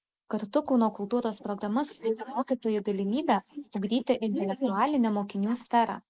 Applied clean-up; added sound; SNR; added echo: neural mask model Resemble Enhance denoiser.